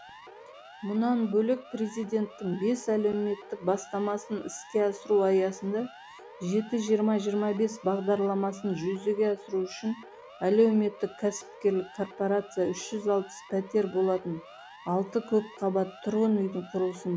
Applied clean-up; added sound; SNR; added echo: none; Siren; 20 dB; none.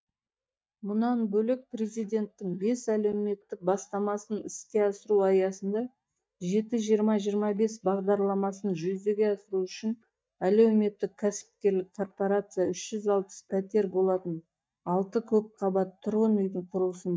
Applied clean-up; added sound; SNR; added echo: neural mask model DeepFilterNet 3.